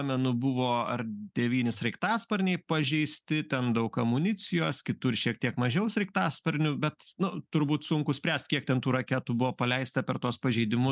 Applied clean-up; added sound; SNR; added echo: none; none; none; none.